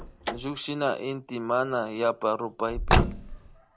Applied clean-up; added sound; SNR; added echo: none; Car; 1 dB; none.